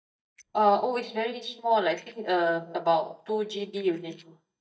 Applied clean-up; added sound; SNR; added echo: neural mask model DeepFilterNet 3.